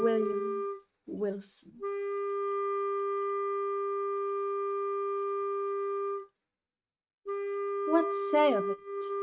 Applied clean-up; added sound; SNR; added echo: neural mask model RNNoise.